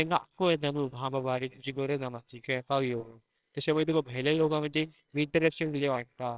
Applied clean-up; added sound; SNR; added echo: neural separator model SepFormer WHAMR!.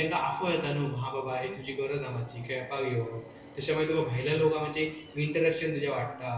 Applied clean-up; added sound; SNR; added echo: none; Subway, metro, underground; 20 dB; reverberation time 0.3 s.